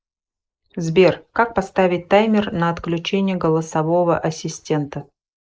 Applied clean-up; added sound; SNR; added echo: neural mask model Resemble Enhance denoiser.